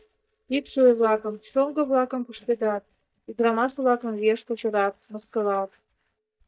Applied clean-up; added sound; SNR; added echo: neural mask model DeepFilterNet 3.